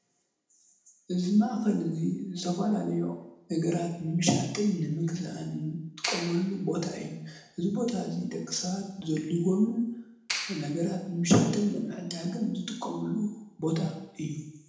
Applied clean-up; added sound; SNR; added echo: none; Clapping; 10 dB; reverberation time 0.8 s.